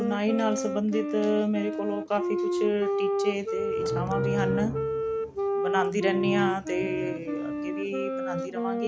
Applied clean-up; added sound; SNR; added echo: none; Wind instrument, woodwind instrument; 0 dB; none.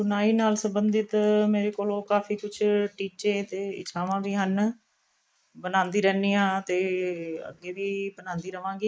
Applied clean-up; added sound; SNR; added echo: neural mask model Resemble Enhance denoiser.